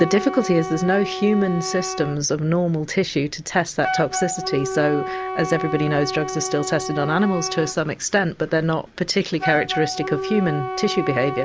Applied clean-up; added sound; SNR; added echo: none; Wind instrument, woodwind instrument; 7 dB; none.